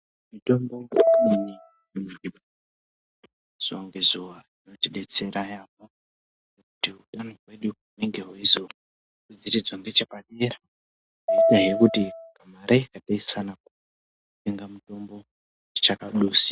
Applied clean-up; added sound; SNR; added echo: classical method Wiener filter.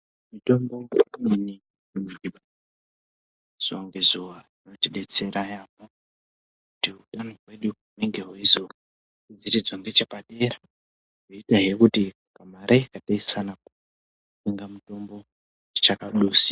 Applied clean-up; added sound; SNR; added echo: neural mask model Resemble Enhance denoiser.